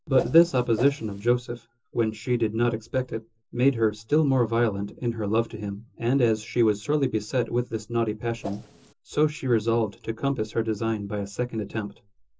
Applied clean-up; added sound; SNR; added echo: neural separator model SepFormer DNS4.